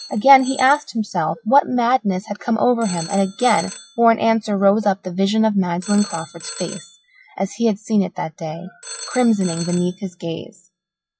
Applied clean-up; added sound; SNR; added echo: classical method log-MMSE.